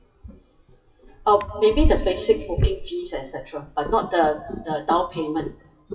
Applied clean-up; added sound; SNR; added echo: classical method WPE with log-MMSE.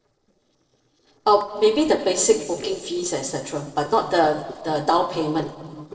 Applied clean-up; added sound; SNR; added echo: neural separator model SepFormer DNS4.